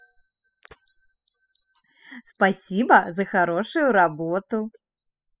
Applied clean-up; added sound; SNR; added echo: classical method spectral subtraction.